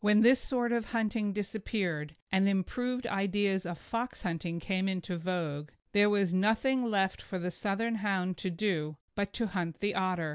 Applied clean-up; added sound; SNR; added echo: none; none; none; none.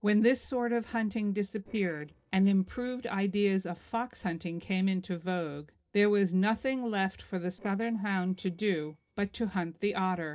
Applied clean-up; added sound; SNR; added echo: neural separator model SepFormer DNS4.